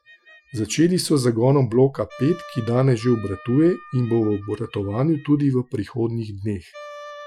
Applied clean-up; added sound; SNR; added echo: classical method Wiener filter.